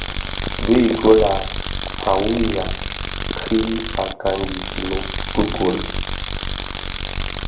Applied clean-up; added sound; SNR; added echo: none; Tools; 4 dB; none.